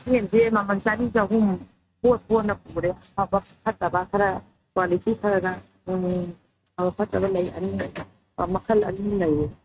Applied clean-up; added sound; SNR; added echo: neural mask model RNNoise.